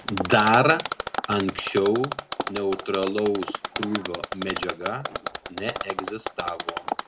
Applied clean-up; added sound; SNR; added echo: none; Mechanisms; 6 dB; none.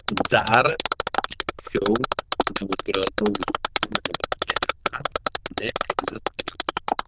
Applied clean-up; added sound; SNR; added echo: neural diffusion model UNIVERSE++.